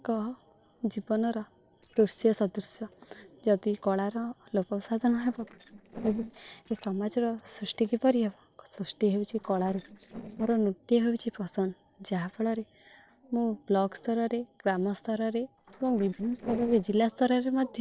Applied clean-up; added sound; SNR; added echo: neural separator model SepFormer DNS4.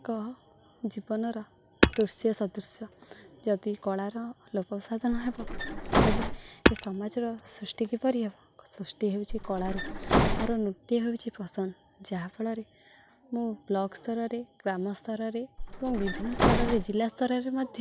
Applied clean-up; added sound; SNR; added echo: none; Bus + Hammer; -2 dB; none.